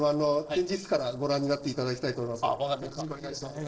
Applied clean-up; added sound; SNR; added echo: neural separator model SepFormer DNS4.